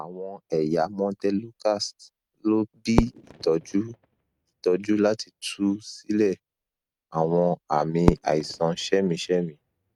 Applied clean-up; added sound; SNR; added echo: neural mask model RNNoise.